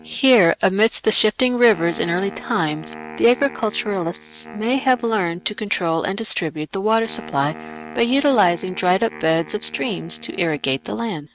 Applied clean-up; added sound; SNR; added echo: neural mask model RNNoise.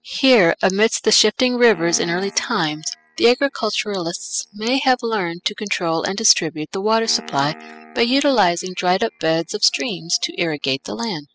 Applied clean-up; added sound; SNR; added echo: classical method spectral subtraction.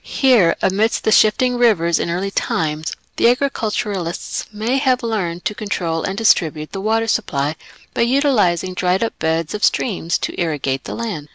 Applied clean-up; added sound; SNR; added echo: none; none; none; none.